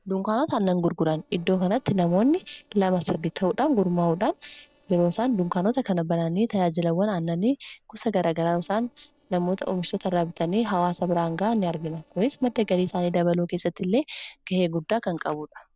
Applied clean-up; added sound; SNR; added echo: neural separator model SepFormer DNS4.